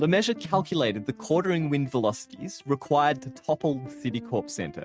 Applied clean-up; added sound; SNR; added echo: neural mask model RNNoise.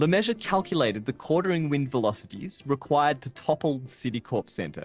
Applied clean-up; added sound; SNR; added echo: neural separator model SepFormer DNS4.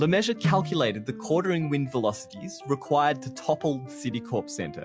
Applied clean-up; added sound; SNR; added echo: classical method log-MMSE.